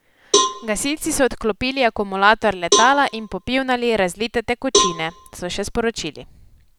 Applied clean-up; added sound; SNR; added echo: none; Cowbell; 4 dB; none.